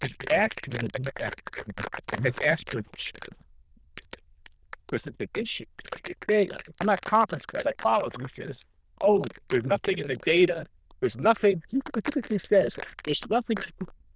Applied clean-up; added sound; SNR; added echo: neural diffusion model UNIVERSE++.